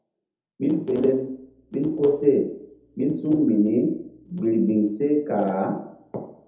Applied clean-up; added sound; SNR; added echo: none; none; none; reverberation time 0.7 s.